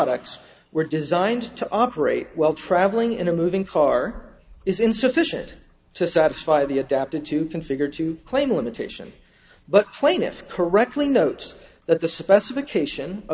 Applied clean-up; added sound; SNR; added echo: none; none; none; none.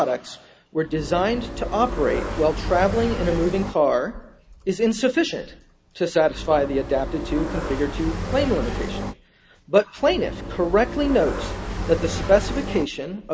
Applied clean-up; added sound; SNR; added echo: none; Motorcycle; 6 dB; none.